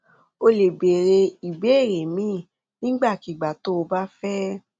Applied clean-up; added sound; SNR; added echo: none; none; none; none.